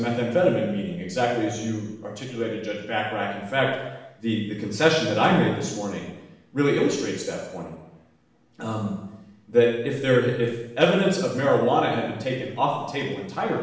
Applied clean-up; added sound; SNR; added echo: none; none; none; reverberation time 0.9 s.